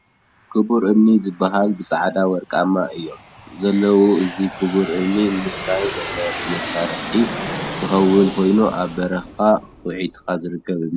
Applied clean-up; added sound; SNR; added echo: none; Aircraft; 12 dB; none.